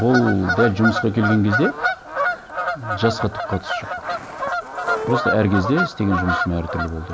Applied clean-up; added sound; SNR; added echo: none; Bird vocalization, bird call, bird song / Fowl; 3 dB; none.